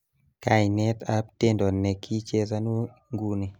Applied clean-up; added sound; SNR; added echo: none; none; none; none.